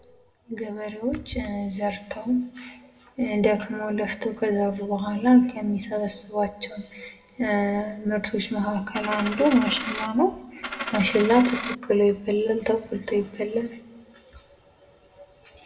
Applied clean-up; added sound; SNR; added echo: none; Coin (dropping); 5 dB; reverberation time 0.8 s.